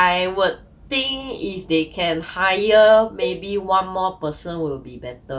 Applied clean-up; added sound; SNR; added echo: none; Cowbell; 13 dB; none.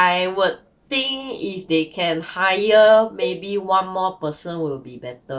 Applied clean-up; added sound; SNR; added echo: neural separator model SepFormer DNS4.